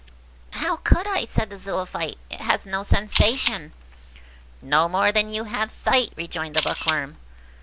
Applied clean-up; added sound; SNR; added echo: none; Camera; 2 dB; none.